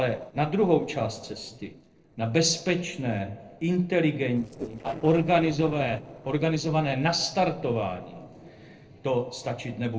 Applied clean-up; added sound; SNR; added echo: neural separator model SepFormer DNS4.